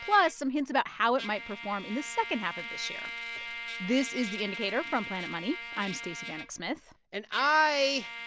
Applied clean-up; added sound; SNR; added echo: none; Trumpet; 10 dB; none.